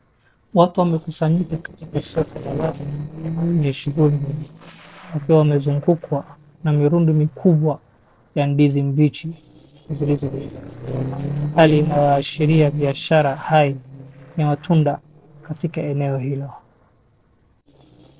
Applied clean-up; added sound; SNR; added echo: neural separator model SepFormer DNS4.